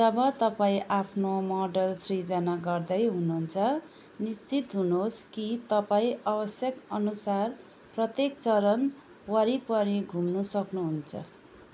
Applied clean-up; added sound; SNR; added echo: none; none; none; none.